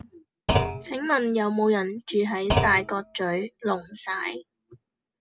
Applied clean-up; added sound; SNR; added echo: none; Thump, thud; 3 dB; none.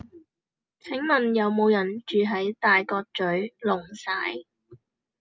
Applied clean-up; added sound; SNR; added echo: none; none; none; none.